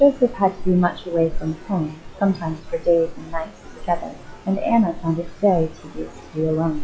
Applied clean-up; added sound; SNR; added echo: classical method log-MMSE.